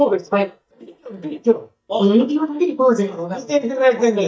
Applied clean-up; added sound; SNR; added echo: neural mask model DeepFilterNet 3.